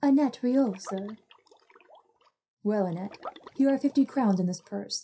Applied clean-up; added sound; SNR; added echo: classical method WPE with log-MMSE.